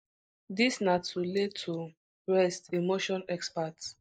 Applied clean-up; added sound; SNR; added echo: neural mask model Resemble Enhance denoiser.